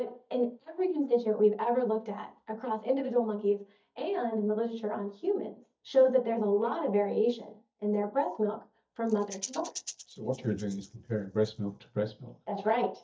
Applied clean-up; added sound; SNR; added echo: neural mask model DeepFilterNet 3.